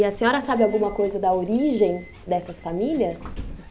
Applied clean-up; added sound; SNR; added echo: none; Subway, metro, underground; 15 dB; none.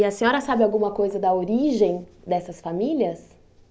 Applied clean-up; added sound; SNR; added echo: none; none; none; none.